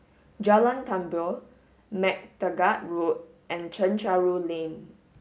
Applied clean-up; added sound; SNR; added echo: none; none; none; none.